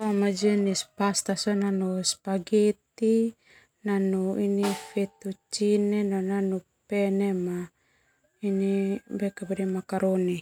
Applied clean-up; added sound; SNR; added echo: none; Snare drum; 18 dB; none.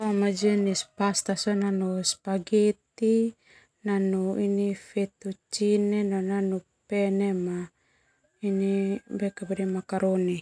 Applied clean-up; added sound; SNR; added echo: none; none; none; none.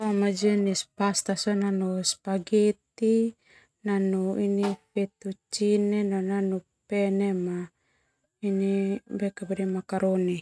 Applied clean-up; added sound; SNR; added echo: neural mask model RNNoise.